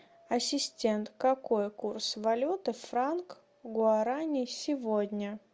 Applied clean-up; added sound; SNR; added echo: none; none; none; none.